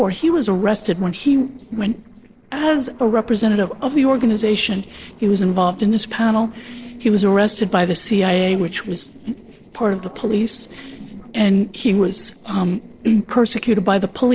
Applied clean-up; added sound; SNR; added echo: neural separator model SepFormer DNS4.